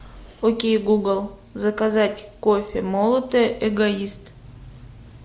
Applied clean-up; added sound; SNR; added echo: none; none; none; none.